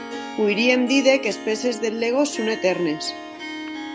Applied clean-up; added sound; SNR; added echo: none; Harp; 11 dB; none.